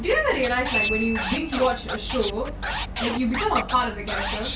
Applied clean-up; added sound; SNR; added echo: none; Glockenspiel + Scratching (performance technique); 5 dB; none.